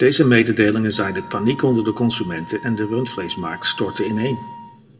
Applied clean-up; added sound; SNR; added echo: none; Wind instrument, woodwind instrument; 19 dB; reverberation time 1.6 s.